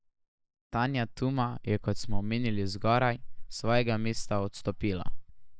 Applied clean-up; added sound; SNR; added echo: neural mask model DeepFilterNet 3.